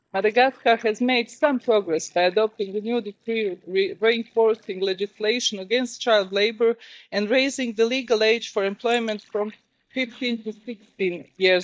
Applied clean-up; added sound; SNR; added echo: neural mask model DeepFilterNet 3.